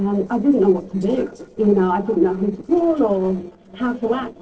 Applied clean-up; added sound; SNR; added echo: neural separator model SepFormer DNS4.